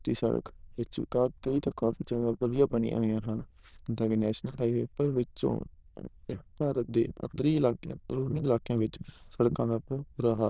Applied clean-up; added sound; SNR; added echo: neural diffusion model UNIVERSE++.